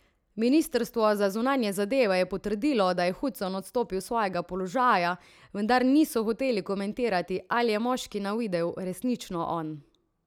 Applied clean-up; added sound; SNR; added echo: none; none; none; none.